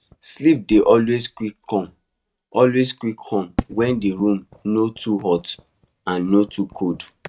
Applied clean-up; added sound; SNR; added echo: neural mask model RNNoise.